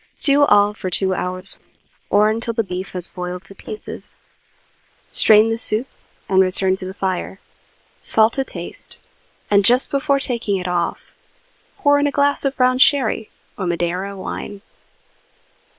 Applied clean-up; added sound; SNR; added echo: neural separator model SepFormer WHAM!.